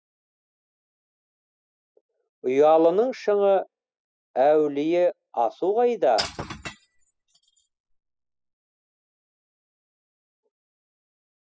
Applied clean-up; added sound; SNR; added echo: classical method spectral subtraction.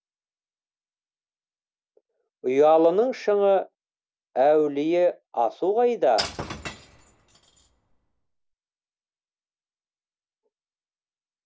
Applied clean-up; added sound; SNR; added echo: none; Shatter / Crushing; 11 dB; none.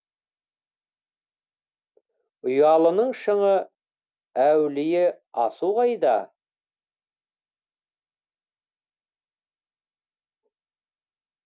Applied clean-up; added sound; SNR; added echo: none; none; none; none.